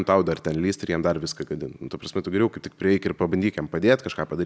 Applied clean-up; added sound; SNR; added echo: none; none; none; none.